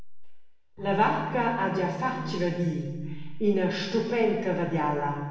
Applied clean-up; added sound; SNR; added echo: none; Bowed string instrument; 12 dB; reverberation time 1.2 s.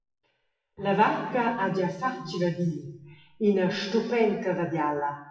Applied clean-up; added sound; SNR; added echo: classical method WPE with log-MMSE.